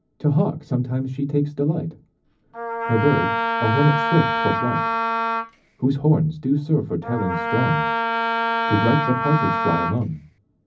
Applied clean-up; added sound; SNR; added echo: none; Wind instrument, woodwind instrument; 1 dB; reverberation time 0.4 s.